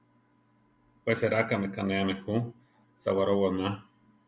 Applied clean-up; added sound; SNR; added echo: none; none; none; none.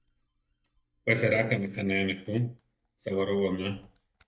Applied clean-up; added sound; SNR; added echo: neural mask model DeepFilterNet 3.